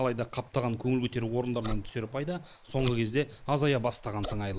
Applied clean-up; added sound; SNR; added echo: neural mask model Resemble Enhance denoiser.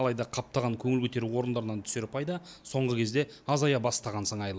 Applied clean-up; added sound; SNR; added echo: none; none; none; none.